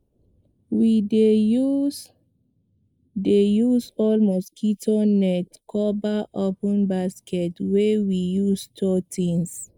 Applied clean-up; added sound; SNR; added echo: neural mask model Resemble Enhance denoiser.